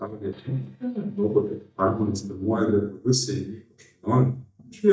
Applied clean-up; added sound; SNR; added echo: neural mask model DeepFilterNet 3.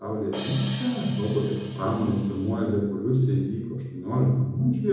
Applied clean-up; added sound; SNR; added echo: none; Crash cymbal; 12 dB; reverberation time 0.9 s.